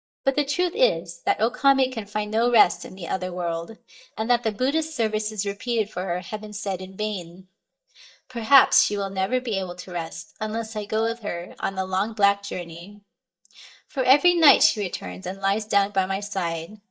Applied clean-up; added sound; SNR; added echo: neural mask model DeepFilterNet 3.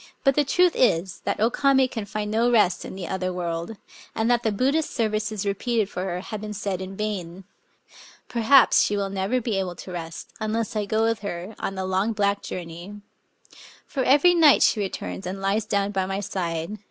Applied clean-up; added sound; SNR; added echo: none; none; none; none.